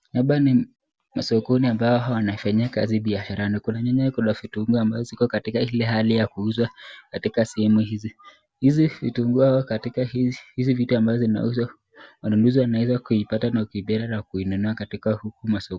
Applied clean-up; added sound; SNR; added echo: none; none; none; none.